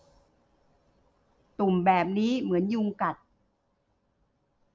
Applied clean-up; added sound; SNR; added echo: none; none; none; none.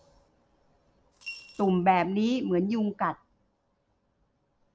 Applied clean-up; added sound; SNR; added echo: none; Coin (dropping) / Glass; 16 dB; none.